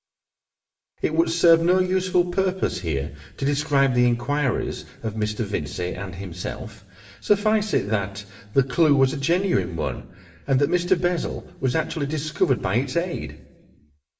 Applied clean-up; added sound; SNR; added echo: none; none; none; reverberation time 1.4 s.